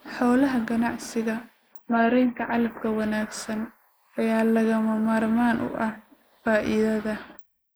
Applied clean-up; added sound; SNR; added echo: neural mask model Resemble Enhance denoiser.